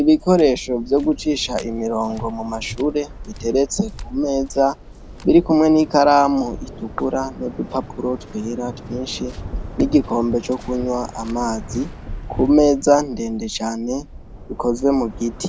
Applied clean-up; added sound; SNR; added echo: none; Waves, surf; 14 dB; none.